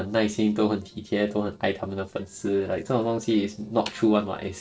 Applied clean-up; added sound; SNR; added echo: neural separator model SepFormer DNS4.